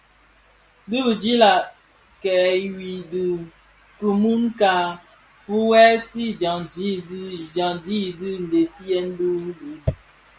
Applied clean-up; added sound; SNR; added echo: none; none; none; none.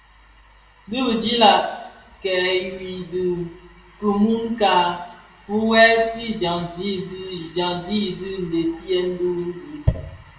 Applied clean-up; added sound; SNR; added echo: none; none; none; reverberation time 0.7 s.